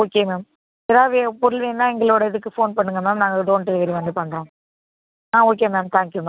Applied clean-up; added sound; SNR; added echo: none; none; none; none.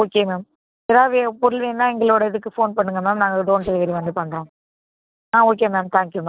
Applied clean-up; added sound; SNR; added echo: neural separator model SepFormer DNS4.